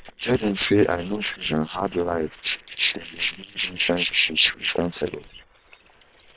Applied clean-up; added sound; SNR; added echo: neural separator model SepFormer WHAM!.